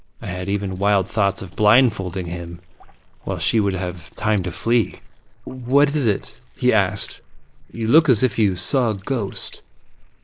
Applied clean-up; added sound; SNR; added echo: neural mask model Resemble Enhance denoiser.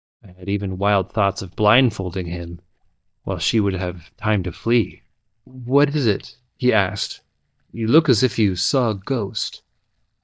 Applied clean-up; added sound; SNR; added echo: neural mask model DeepFilterNet 3.